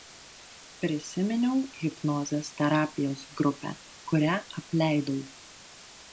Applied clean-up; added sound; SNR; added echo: none; Water; 20 dB; none.